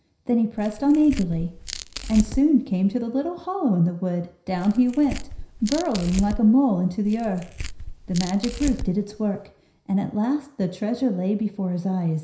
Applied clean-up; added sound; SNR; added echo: none; Tearing; 10 dB; reverberation time 0.5 s.